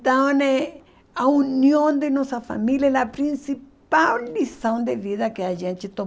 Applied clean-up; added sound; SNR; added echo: none; none; none; none.